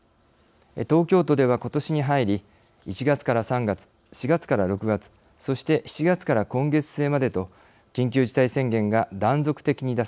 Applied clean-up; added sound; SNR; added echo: none; none; none; none.